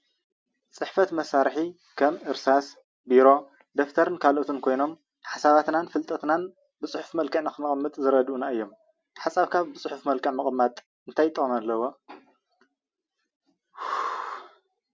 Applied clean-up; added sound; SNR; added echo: none; none; none; none.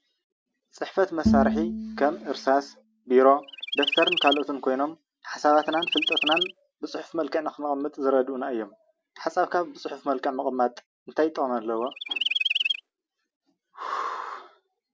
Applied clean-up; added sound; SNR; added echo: none; Chirp, tweet + Bowed string instrument; 1 dB; none.